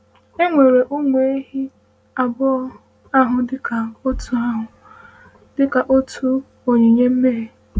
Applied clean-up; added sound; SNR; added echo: none; none; none; none.